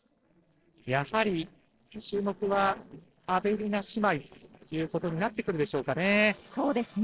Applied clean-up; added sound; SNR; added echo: neural separator model SepFormer DNS4.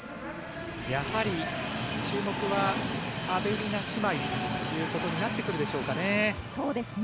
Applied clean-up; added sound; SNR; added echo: none; Train; 3 dB; none.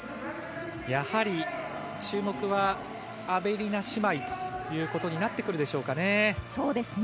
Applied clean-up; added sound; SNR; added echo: none; none; none; none.